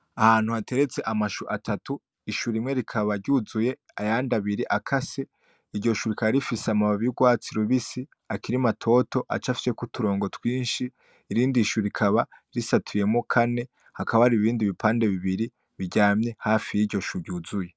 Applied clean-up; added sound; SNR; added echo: none; none; none; none.